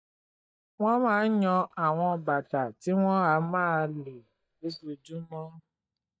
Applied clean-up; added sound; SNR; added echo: neural mask model DeepFilterNet 3.